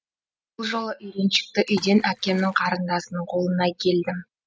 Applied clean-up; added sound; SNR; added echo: none; Water / Splash, splatter; 20 dB; none.